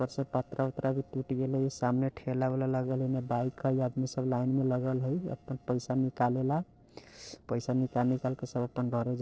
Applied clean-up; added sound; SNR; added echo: neural separator model SepFormer DNS4.